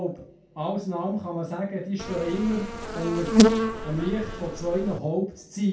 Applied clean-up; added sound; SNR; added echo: none; Insect; -4 dB; reverberation time 0.2 s.